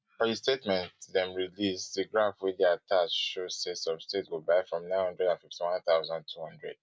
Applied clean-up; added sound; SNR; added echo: none; none; none; none.